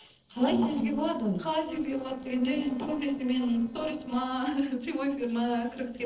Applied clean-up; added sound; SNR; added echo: neural separator model SepFormer DNS4.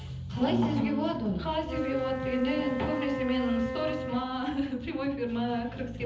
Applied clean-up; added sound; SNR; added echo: none; Wind instrument, woodwind instrument; 6 dB; reverberation time 0.7 s.